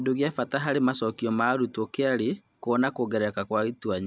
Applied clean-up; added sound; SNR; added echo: none; none; none; none.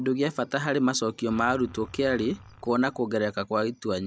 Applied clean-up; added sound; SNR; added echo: none; Engine; 20 dB; none.